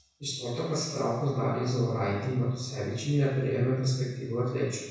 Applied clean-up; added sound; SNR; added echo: none; none; none; reverberation time 1.0 s.